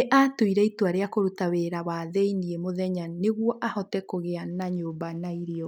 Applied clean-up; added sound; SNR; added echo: none; none; none; none.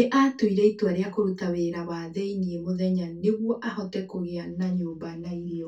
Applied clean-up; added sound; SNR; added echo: none; none; none; reverberation time 0.2 s.